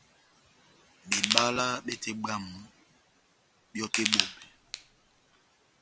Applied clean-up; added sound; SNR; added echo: none; Crushing; -3 dB; none.